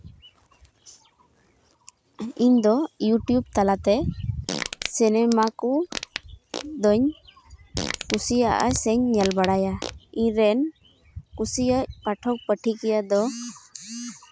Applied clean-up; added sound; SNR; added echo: none; Fart; 11 dB; none.